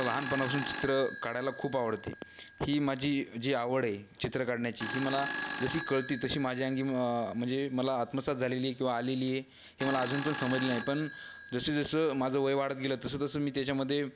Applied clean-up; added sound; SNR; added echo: none; Telephone; 3 dB; none.